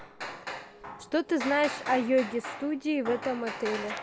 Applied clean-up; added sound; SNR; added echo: none; Hammer; 9 dB; none.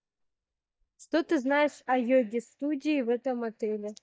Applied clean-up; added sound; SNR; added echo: neural mask model DeepFilterNet 3.